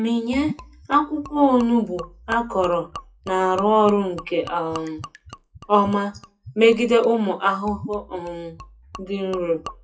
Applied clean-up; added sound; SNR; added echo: classical method WPE with log-MMSE.